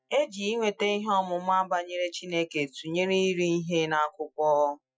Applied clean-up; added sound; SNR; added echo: classical method Wiener filter.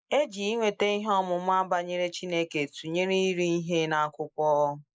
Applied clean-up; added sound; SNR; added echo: neural mask model Resemble Enhance denoiser.